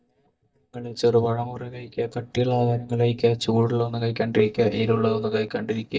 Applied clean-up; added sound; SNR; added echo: neural mask model DeepFilterNet 3.